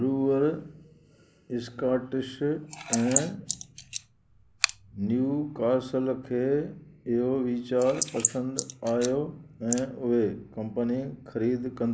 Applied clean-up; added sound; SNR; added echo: neural mask model Resemble Enhance denoiser.